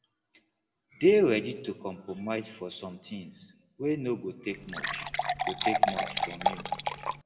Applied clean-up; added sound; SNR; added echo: none; Fill (with liquid) / Water; -1 dB; reverberation time 0.7 s.